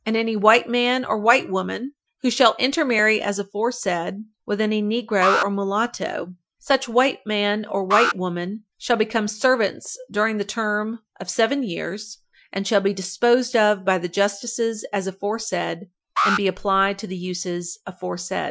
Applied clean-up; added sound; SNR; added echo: classical method Wiener filter.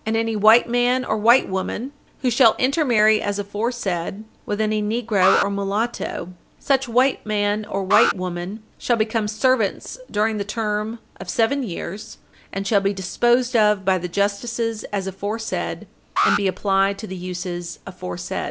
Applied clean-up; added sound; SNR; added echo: none; Alarm; 5 dB; none.